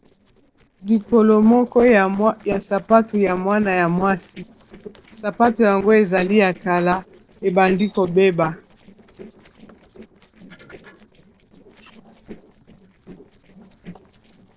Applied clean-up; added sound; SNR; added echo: neural separator model SepFormer DNS4.